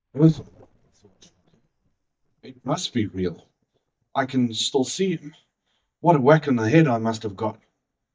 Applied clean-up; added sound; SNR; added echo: neural mask model DeepFilterNet 3.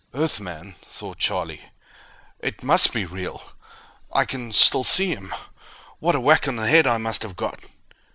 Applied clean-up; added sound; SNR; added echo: none; none; none; none.